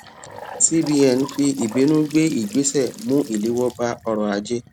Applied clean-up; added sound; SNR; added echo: none; Trickle, dribble / Bathtub (filling or washing) / Sink (filling or washing) / Gurgling; 18 dB; none.